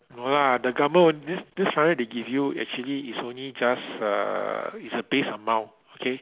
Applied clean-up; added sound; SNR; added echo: none; none; none; none.